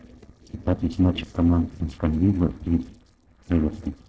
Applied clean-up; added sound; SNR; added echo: neural separator model SepFormer DNS4.